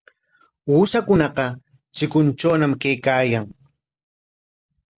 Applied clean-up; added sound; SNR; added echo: none; none; none; none.